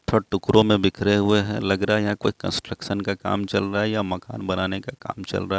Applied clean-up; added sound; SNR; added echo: none; none; none; none.